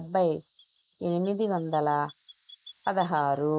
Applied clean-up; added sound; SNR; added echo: neural mask model Resemble Enhance denoiser.